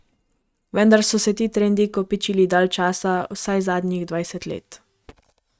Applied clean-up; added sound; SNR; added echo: neural mask model RNNoise.